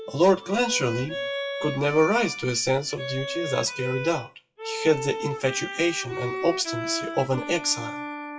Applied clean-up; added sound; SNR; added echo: classical method WPE with log-MMSE.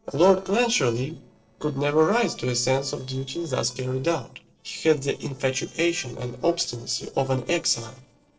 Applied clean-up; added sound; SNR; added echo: neural separator model SepFormer DNS4.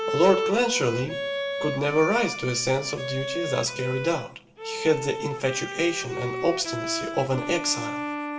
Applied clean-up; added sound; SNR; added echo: none; Bowed string instrument; 5 dB; reverberation time 0.7 s.